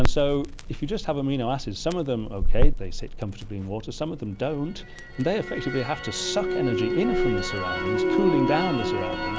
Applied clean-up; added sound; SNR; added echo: none; Crackle; -3 dB; none.